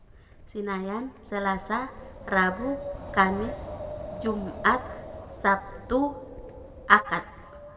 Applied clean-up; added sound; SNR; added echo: none; Wind; 11 dB; reverberation time 1.1 s.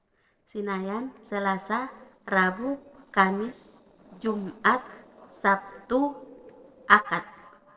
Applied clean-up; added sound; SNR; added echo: neural separator model SepFormer DNS4.